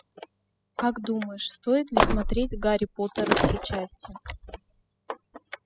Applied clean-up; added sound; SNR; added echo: classical method spectral subtraction.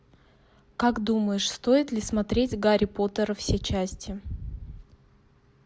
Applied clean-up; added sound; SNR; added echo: none; none; none; none.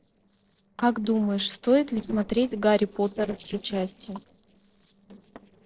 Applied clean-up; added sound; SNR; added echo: neural separator model SepFormer DNS4.